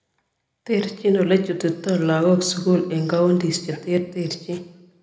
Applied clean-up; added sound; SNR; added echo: none; none; none; reverberation time 0.7 s.